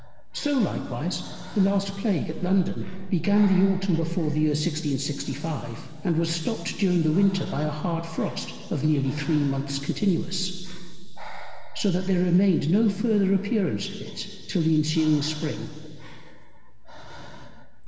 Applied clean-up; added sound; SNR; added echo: none; Breathing; 9 dB; reverberation time 2.5 s.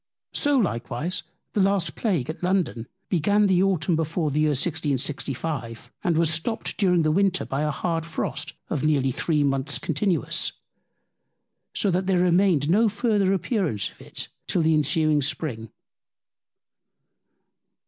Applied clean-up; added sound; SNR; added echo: none; none; none; none.